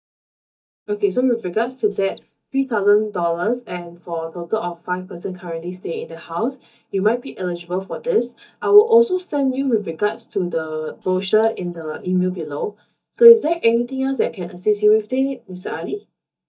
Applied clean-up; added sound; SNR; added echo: neural mask model DeepFilterNet 3.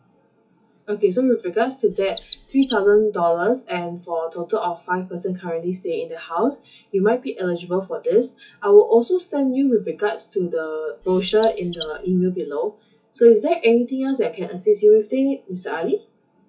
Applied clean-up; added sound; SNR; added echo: classical method WPE with log-MMSE.